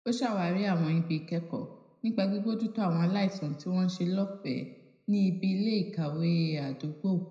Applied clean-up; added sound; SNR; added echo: none; none; none; reverberation time 0.7 s.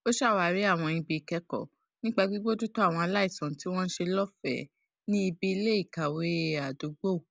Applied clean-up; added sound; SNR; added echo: none; none; none; none.